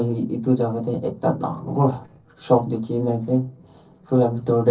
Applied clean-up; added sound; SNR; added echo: neural separator model SepFormer DNS4.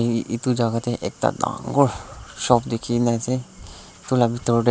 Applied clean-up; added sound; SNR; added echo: none; none; none; none.